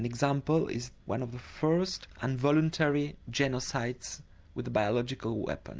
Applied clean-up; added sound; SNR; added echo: none; none; none; none.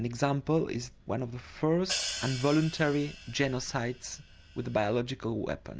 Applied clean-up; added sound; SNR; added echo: none; Hi-hat; 10 dB; none.